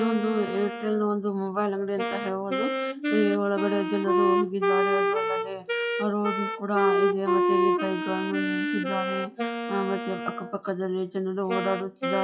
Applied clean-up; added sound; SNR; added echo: classical method WPE with log-MMSE.